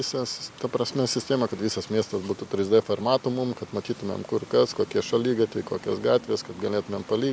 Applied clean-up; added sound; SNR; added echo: none; none; none; none.